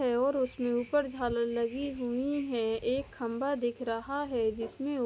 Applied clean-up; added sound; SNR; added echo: none; none; none; none.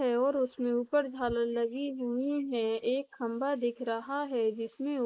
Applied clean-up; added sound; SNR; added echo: neural mask model Resemble Enhance denoiser.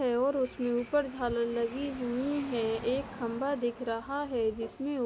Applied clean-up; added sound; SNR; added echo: none; Car passing by / Traffic noise, roadway noise; 16 dB; none.